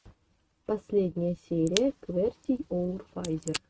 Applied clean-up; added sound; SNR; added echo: neural mask model RNNoise.